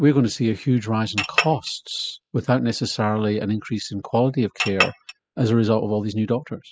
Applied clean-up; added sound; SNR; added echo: classical method spectral subtraction.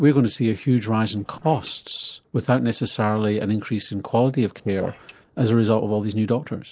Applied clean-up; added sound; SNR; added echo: neural separator model SepFormer DNS4.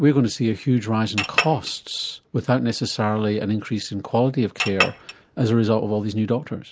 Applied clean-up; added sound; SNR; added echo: none; Chink, clink; 5 dB; none.